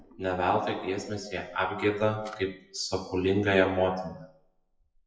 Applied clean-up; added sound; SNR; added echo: classical method WPE with log-MMSE.